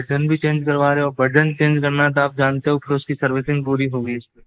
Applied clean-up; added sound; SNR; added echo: neural mask model Resemble Enhance denoiser.